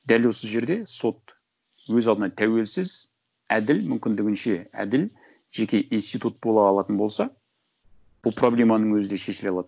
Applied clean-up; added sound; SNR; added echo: none; none; none; none.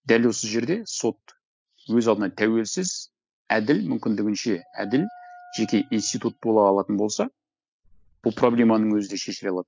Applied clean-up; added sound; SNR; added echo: classical method spectral subtraction.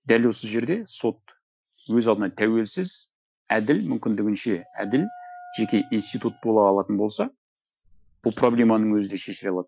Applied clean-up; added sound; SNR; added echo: classical method Wiener filter.